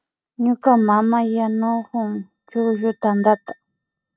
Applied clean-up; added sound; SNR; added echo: neural mask model RNNoise.